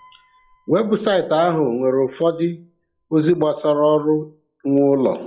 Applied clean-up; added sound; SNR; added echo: classical method log-MMSE.